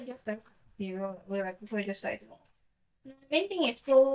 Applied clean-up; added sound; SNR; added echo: neural mask model DeepFilterNet 3.